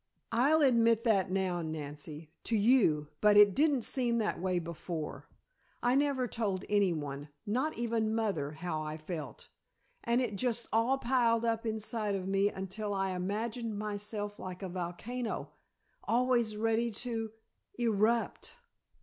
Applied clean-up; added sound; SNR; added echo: none; none; none; none.